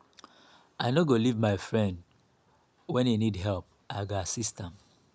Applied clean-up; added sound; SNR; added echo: none; none; none; none.